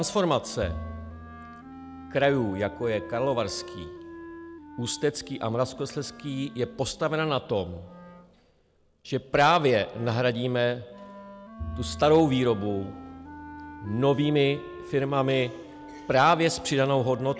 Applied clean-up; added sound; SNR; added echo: none; Bowed string instrument + Wind instrument, woodwind instrument; 15 dB; none.